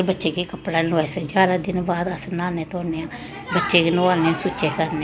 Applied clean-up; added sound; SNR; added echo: none; none; none; none.